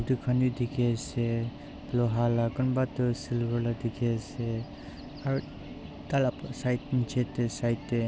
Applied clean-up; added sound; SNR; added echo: none; none; none; none.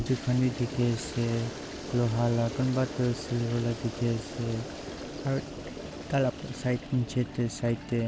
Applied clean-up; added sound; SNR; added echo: none; Toilet flush; 12 dB; none.